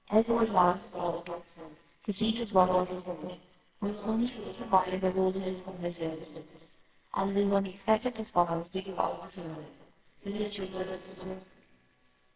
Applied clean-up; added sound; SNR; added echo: neural separator model SepFormer WHAMR!.